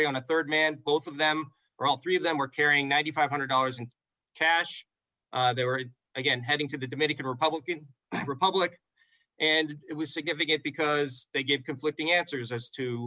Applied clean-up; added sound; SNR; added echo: none; none; none; none.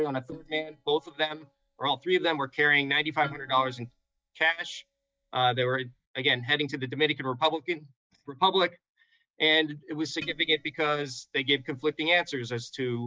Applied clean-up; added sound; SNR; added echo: neural mask model DeepFilterNet 3.